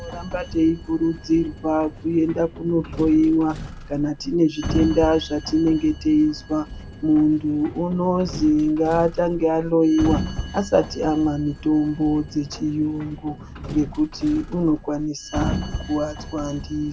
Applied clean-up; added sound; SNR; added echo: none; Sliding door; 11 dB; none.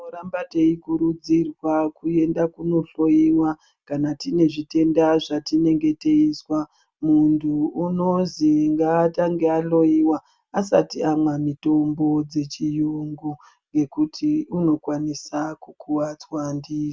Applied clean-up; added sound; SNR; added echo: none; none; none; none.